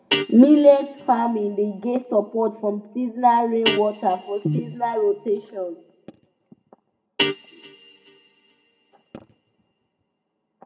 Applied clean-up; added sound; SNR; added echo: none; Guitar; 10 dB; reverberation time 0.8 s.